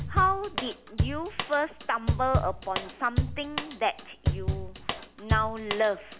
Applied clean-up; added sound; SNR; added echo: none; Drum / Drum kit; 1 dB; none.